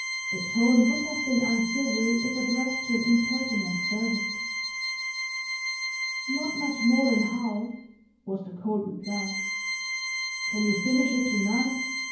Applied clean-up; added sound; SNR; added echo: none; Organ; 4 dB; reverberation time 0.9 s.